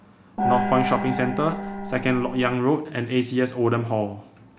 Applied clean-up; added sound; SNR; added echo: none; Gong; 2 dB; none.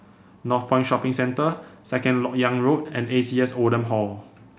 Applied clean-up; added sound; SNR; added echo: none; none; none; none.